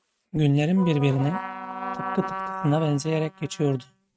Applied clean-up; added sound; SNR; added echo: neural mask model RNNoise.